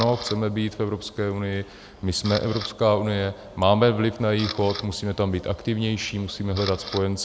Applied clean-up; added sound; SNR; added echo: none; Camera; 16 dB; none.